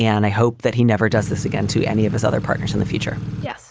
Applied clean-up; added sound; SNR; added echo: none; Engine / Truck / Car; 6 dB; none.